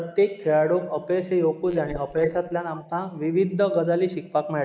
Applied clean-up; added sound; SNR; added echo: neural mask model Resemble Enhance denoiser.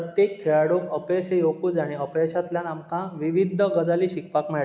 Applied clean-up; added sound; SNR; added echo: none; none; none; none.